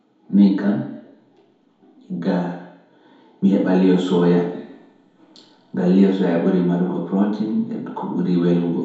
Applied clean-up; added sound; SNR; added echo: none; none; none; reverberation time 1.9 s.